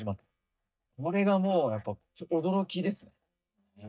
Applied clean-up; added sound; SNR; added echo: neural mask model DeepFilterNet 3.